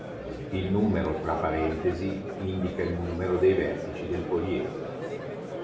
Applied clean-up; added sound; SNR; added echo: none; Crowd; 7 dB; reverberation time 0.6 s.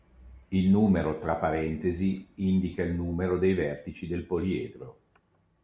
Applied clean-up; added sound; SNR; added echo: none; none; none; none.